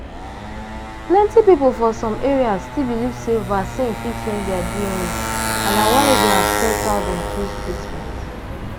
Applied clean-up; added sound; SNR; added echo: none; Motorcycle; 3 dB; none.